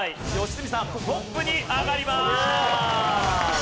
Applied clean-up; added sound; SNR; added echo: none; none; none; none.